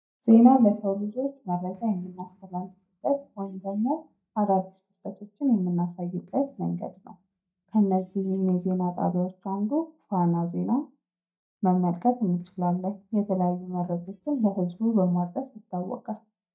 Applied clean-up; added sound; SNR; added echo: neural mask model DeepFilterNet 3.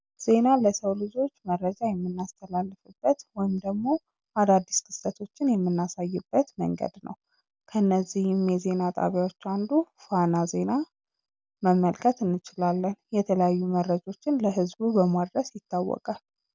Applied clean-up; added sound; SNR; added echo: none; none; none; none.